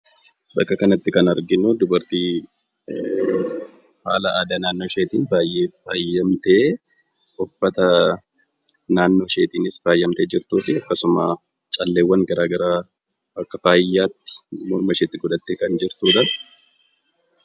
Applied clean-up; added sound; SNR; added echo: none; none; none; none.